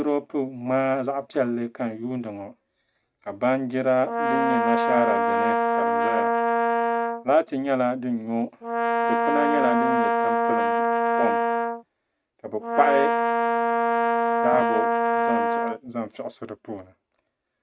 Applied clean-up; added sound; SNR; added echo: neural mask model RNNoise.